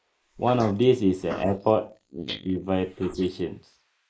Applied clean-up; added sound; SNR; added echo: neural mask model Resemble Enhance denoiser.